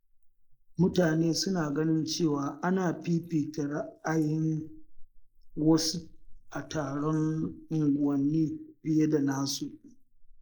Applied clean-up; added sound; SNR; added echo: neural mask model Resemble Enhance denoiser.